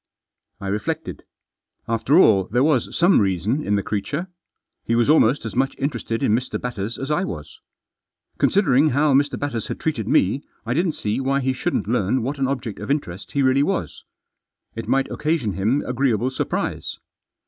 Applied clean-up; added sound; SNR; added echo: none; none; none; none.